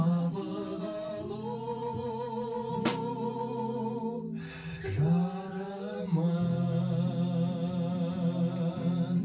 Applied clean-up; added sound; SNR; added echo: none; Snare drum; 9 dB; reverberation time 0.3 s.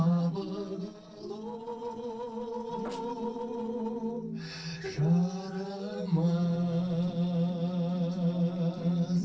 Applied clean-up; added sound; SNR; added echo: neural separator model SepFormer DNS4.